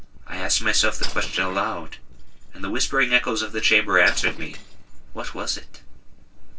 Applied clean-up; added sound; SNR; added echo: neural separator model SepFormer DNS4.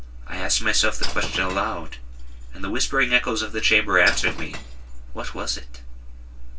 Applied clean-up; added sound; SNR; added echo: none; Shatter / Crushing; 15 dB; reverberation time 0.1 s.